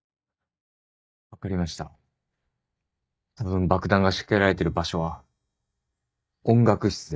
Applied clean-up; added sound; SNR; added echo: neural mask model DeepFilterNet 3.